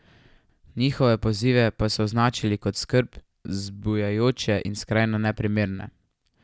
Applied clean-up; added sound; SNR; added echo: none; none; none; none.